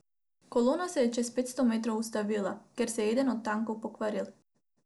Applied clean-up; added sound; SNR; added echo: none; none; none; none.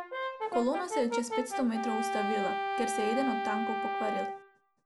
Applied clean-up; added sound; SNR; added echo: none; Brass instrument; 0 dB; none.